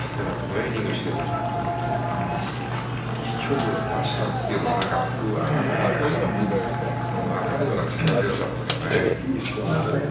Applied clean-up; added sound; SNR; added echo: none; Burping, eructation; 0 dB; reverberation time 0.9 s.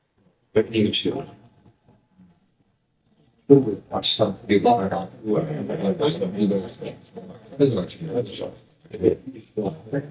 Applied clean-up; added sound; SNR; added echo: neural mask model DeepFilterNet 3.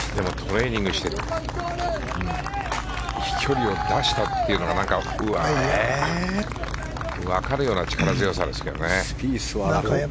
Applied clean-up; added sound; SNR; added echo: none; none; none; none.